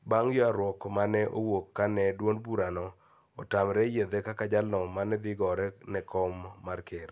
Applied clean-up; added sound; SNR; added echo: none; none; none; none.